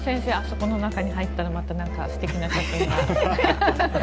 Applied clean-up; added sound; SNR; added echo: none; Musical instrument; 5 dB; none.